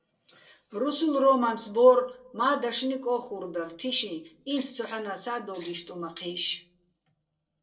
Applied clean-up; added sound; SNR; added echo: neural separator model SepFormer DNS4.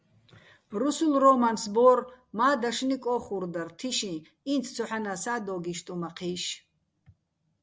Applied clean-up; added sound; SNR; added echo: none; none; none; none.